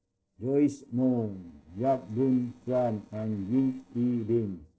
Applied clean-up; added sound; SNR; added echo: neural separator model SepFormer DNS4.